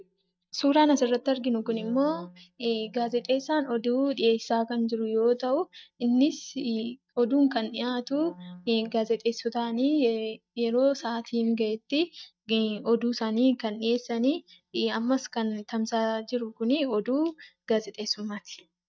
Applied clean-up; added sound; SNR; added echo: neural mask model DeepFilterNet 3.